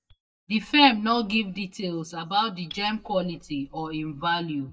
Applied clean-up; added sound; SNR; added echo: neural mask model DeepFilterNet 3.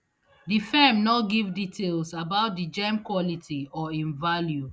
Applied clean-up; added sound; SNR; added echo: none; none; none; none.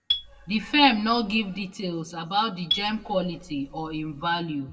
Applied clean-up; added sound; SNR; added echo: none; Marimba, xylophone; 9 dB; reverberation time 1.2 s.